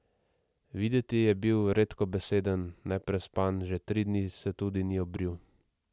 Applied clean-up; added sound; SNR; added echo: none; none; none; none.